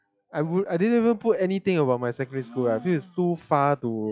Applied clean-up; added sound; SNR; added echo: classical method log-MMSE.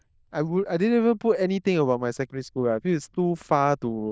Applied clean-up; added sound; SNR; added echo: neural diffusion model UNIVERSE++.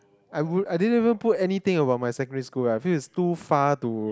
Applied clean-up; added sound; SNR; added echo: none; none; none; none.